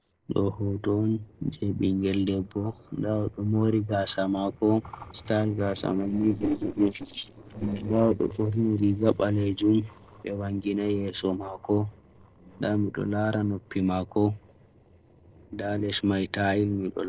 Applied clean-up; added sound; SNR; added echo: neural separator model SepFormer DNS4.